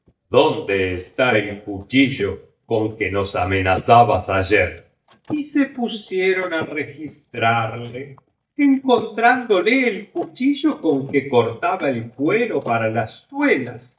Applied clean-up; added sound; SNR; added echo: neural mask model DeepFilterNet 3.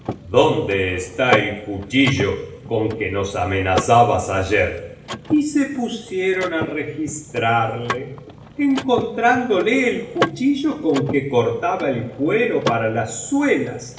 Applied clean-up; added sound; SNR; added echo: none; Mechanisms / Car; 11 dB; reverberation time 0.9 s.